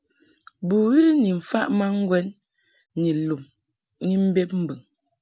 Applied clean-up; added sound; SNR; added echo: none; none; none; none.